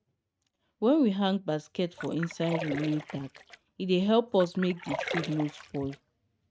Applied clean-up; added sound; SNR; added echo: neural mask model RNNoise.